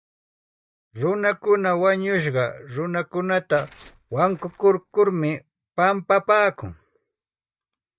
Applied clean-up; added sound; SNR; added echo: neural mask model DeepFilterNet 3.